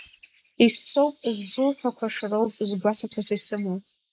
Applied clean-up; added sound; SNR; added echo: neural mask model Resemble Enhance denoiser.